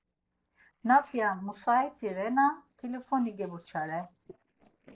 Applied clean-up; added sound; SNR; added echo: neural separator model SepFormer DNS4.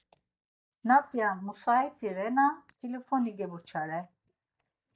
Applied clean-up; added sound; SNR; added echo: neural mask model DeepFilterNet 3.